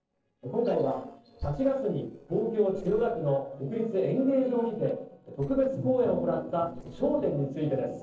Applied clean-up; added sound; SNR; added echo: neural separator model SepFormer DNS4.